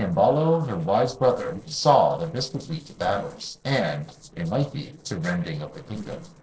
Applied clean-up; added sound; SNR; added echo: neural separator model SepFormer DNS4.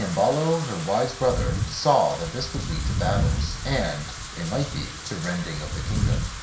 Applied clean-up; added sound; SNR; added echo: none; Wind / Rain; 2 dB; reverberation time 0.5 s.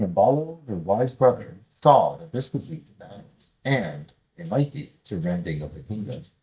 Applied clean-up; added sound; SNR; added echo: neural mask model DeepFilterNet 3.